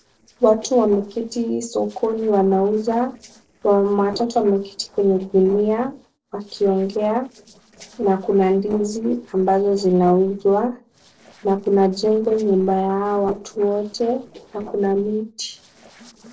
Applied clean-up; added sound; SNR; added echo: neural separator model SepFormer DNS4.